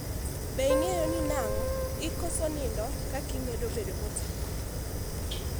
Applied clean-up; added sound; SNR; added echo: none; Fire + Keyboard (musical); -4 dB; none.